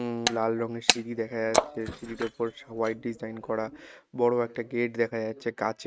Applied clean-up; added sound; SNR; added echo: neural mask model RNNoise.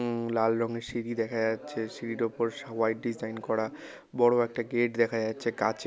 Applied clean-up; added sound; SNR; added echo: none; none; none; none.